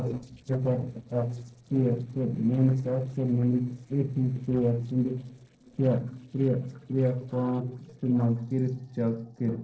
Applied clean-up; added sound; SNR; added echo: neural separator model SepFormer DNS4.